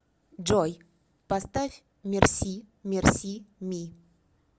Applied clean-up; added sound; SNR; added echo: none; none; none; none.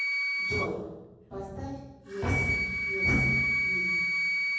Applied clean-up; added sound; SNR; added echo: none; Wind instrument, woodwind instrument; -5 dB; reverberation time 1.3 s.